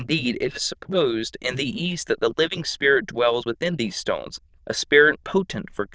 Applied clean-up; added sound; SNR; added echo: neural diffusion model UNIVERSE++.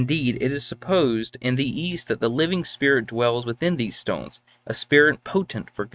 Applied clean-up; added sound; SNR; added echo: neural mask model RNNoise.